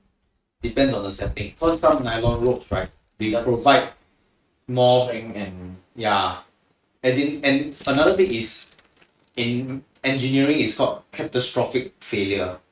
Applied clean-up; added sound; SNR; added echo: neural mask model RNNoise.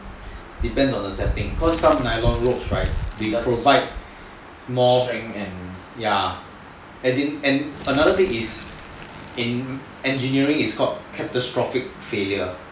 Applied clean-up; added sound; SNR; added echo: none; Crumpling, crinkling; 17 dB; none.